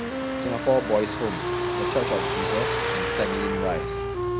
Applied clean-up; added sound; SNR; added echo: none; Truck + Wind instrument, woodwind instrument; -1 dB; none.